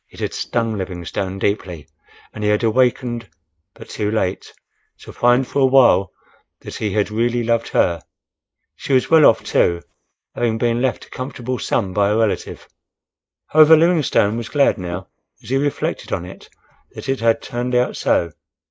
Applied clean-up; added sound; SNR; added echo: neural mask model Resemble Enhance denoiser.